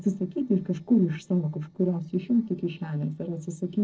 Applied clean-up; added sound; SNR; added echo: neural separator model SepFormer DNS4.